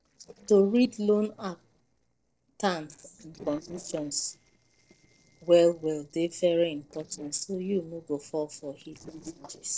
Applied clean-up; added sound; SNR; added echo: neural separator model SepFormer DNS4.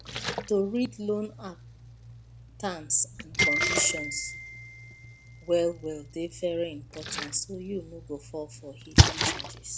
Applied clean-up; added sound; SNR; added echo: none; Splash, splatter + Glockenspiel; -1 dB; none.